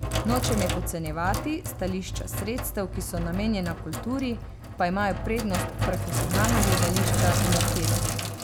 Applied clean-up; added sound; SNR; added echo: none; Sink (filling or washing); -2 dB; none.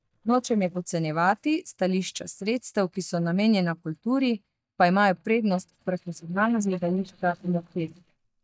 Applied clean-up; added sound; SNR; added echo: neural mask model DeepFilterNet 3.